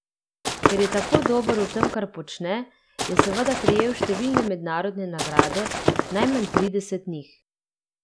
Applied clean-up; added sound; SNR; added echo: none; Walk, footsteps / Run; -3 dB; none.